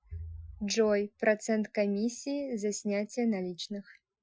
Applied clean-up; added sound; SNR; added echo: classical method Wiener filter.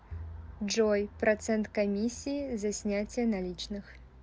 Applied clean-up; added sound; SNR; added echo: none; Bowed string instrument; 18 dB; none.